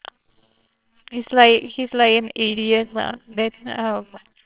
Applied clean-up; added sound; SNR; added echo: neural separator model SepFormer WHAMR!.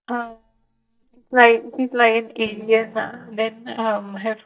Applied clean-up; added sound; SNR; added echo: neural mask model DeepFilterNet 3.